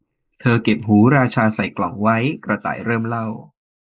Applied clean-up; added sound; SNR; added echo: neural mask model Resemble Enhance denoiser.